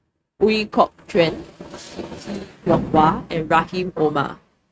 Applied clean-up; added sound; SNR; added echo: neural mask model RNNoise.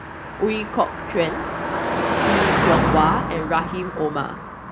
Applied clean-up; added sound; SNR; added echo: none; Car passing by; -1 dB; none.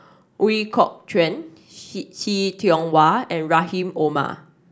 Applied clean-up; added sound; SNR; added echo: none; none; none; none.